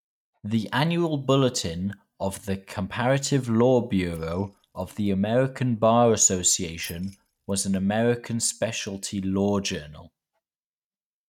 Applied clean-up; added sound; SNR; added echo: neural mask model RNNoise.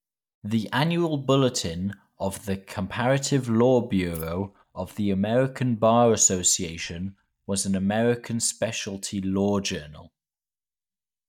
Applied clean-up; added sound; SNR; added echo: neural mask model DeepFilterNet 3.